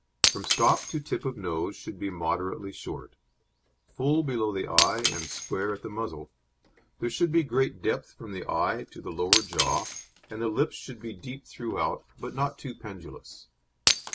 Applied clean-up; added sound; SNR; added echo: none; Shatter; 3 dB; none.